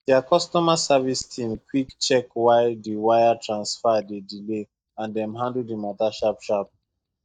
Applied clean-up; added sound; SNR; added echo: neural mask model DeepFilterNet 3.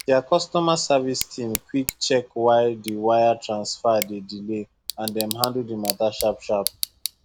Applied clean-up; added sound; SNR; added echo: none; Tick / Bicycle; 12 dB; none.